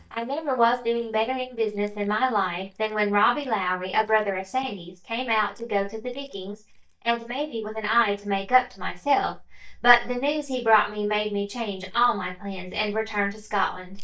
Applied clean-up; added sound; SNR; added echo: neural mask model DeepFilterNet 3.